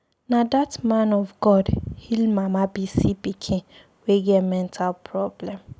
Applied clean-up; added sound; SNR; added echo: none; none; none; none.